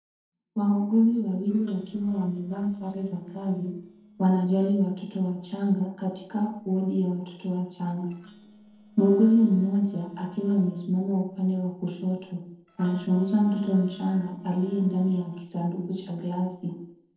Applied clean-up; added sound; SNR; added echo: neural separator model SepFormer DNS4.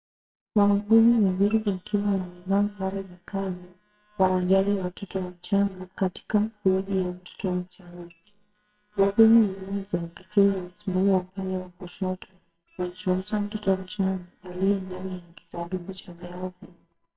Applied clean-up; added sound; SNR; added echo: neural separator model SepFormer WHAMR!.